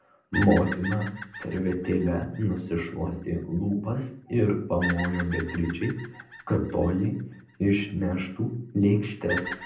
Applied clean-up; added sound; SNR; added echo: none; Bird vocalization, bird call, bird song; 13 dB; reverberation time 0.6 s.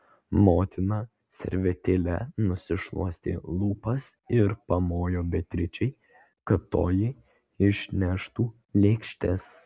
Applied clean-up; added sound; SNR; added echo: none; none; none; none.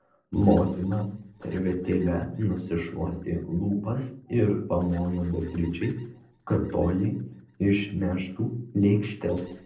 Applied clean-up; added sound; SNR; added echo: neural separator model SepFormer DNS4.